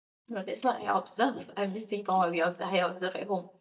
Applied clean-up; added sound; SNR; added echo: neural mask model DeepFilterNet 3.